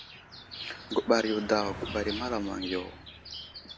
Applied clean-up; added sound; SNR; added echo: none; Car passing by; 14 dB; none.